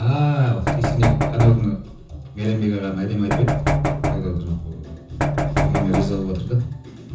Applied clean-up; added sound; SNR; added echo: none; Knock; 0 dB; reverberation time 0.6 s.